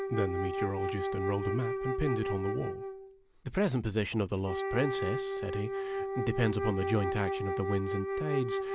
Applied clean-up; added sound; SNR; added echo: none; Wind instrument, woodwind instrument; 1 dB; none.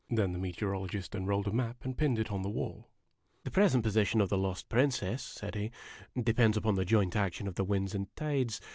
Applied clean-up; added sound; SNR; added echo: none; none; none; none.